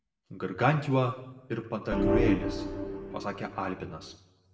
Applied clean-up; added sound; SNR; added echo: none; Organ; -2 dB; reverberation time 0.7 s.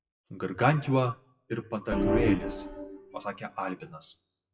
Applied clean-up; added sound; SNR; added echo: classical method WPE with log-MMSE.